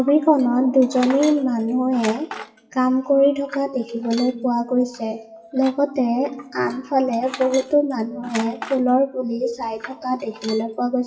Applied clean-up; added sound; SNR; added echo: classical method WPE with log-MMSE.